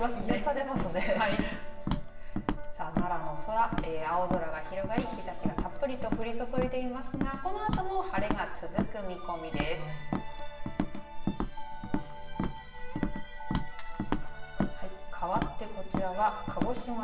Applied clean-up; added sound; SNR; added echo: none; Walk, footsteps; 5 dB; reverberation time 0.8 s.